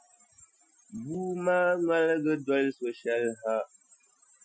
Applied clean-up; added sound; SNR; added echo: classical method Wiener filter.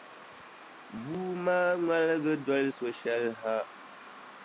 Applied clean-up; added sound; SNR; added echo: none; Cricket; 3 dB; none.